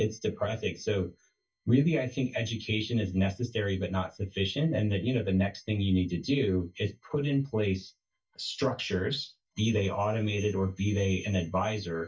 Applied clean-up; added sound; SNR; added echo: neural mask model DeepFilterNet 3.